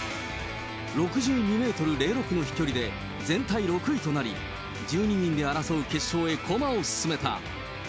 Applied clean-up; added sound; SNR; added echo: none; Bowed string instrument; 16 dB; none.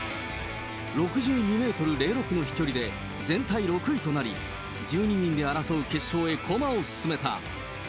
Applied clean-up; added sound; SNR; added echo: none; none; none; none.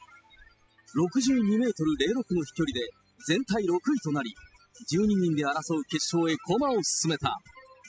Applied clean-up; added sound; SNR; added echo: classical method spectral subtraction.